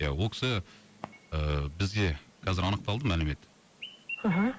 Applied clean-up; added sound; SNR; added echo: none; Chirp, tweet; 17 dB; none.